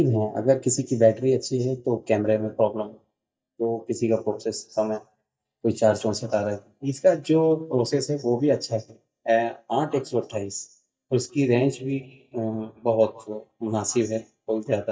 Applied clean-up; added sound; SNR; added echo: neural mask model DeepFilterNet 3.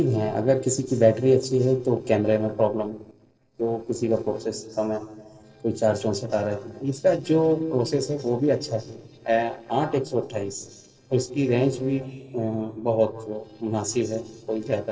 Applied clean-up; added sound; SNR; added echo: neural separator model SepFormer DNS4.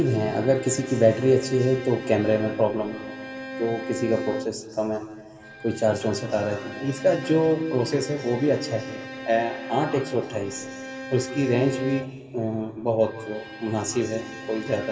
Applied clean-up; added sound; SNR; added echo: none; Bowed string instrument; 12 dB; reverberation time 2.0 s.